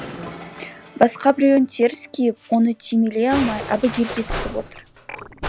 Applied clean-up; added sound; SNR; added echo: none; Musical instrument; 12 dB; none.